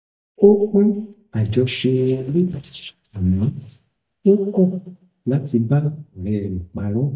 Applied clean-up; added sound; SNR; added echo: neural mask model DeepFilterNet 3.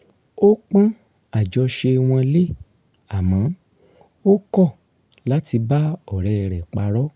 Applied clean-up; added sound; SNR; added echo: none; none; none; none.